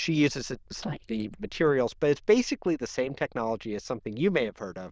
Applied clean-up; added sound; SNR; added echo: neural diffusion model UNIVERSE++.